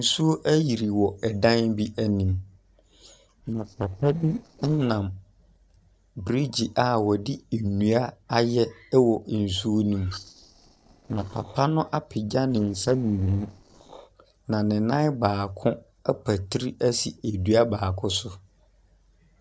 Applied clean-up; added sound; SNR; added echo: neural separator model SepFormer DNS4.